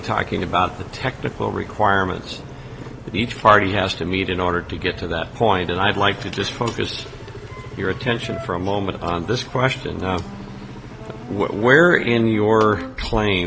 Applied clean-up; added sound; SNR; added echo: none; Engine; 14 dB; none.